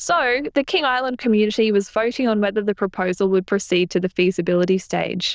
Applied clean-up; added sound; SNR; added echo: neural diffusion model UNIVERSE++.